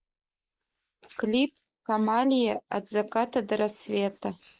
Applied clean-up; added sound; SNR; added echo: neural mask model Resemble Enhance denoiser.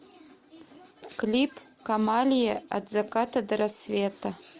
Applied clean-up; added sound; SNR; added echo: none; none; none; none.